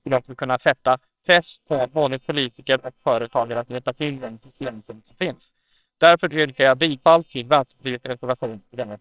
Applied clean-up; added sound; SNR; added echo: neural separator model SepFormer WHAMR!.